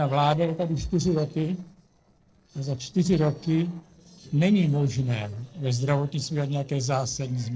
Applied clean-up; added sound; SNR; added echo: neural separator model SepFormer DNS4.